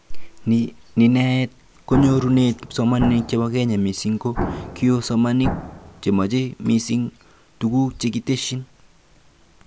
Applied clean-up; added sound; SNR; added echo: none; Explosion; 8 dB; none.